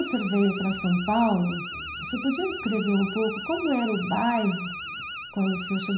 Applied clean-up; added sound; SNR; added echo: none; Alarm; 10 dB; reverberation time 0.5 s.